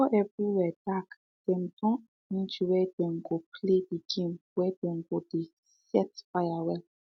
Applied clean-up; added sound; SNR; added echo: none; none; none; none.